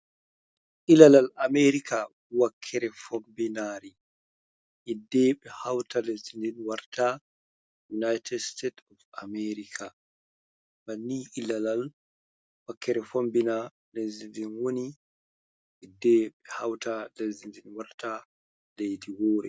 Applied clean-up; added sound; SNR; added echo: none; none; none; none.